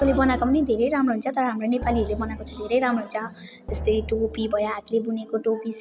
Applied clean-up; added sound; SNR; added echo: none; Drum; 12 dB; none.